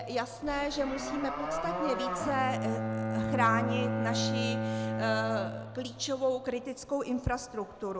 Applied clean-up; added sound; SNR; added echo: none; Bowed string instrument + Livestock, farm animals, working animals; 1 dB; none.